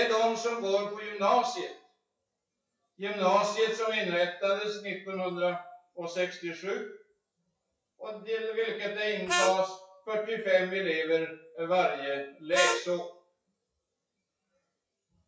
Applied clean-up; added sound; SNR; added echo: classical method WPE with log-MMSE.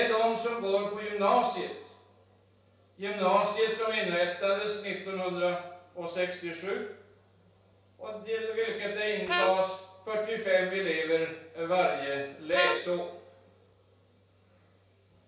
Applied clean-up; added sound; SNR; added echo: none; Harmonica; 1 dB; reverberation time 0.7 s.